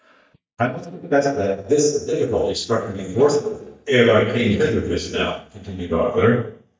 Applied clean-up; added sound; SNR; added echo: neural mask model DeepFilterNet 3.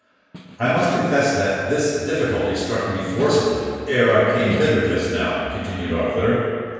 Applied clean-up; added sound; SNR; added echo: none; Snare drum; 14 dB; reverberation time 1.9 s.